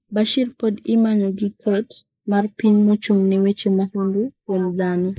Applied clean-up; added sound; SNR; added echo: neural mask model Resemble Enhance denoiser.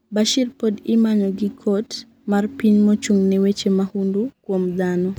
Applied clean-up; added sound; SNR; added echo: none; none; none; none.